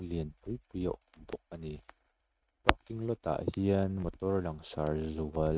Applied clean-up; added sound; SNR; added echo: neural mask model RNNoise.